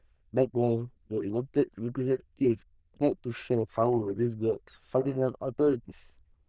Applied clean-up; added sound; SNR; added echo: neural diffusion model UNIVERSE++.